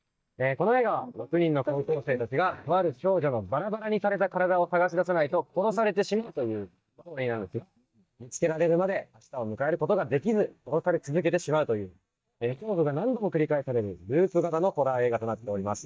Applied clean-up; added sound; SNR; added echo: neural mask model DeepFilterNet 3.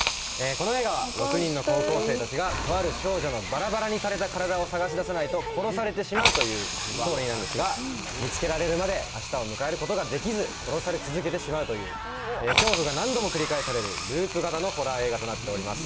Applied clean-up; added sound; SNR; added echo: none; Hiss; 5 dB; none.